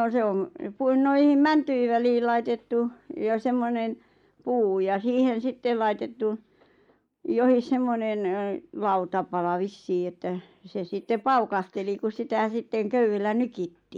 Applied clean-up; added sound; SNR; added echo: neural mask model Resemble Enhance denoiser.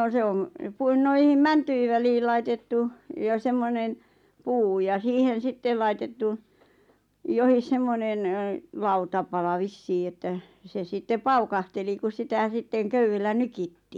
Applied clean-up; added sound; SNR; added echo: none; none; none; none.